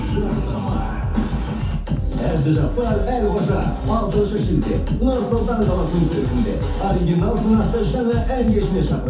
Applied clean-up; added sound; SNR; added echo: none; Bass drum; 4 dB; reverberation time 0.5 s.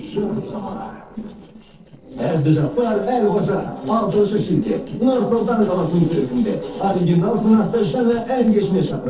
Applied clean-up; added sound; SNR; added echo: neural separator model SepFormer DNS4.